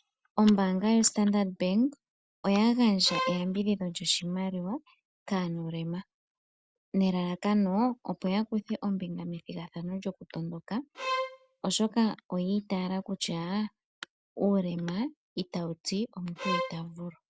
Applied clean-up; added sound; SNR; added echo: none; Bowed string instrument; 6 dB; none.